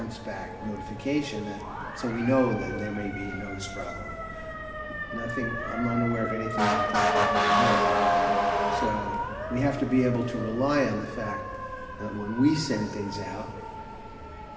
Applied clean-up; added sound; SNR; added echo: none; Motor vehicle (road) / Siren; 0 dB; reverberation time 2.6 s.